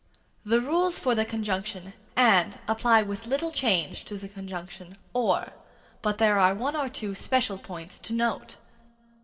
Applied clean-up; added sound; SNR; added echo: none; none; none; reverberation time 1.1 s.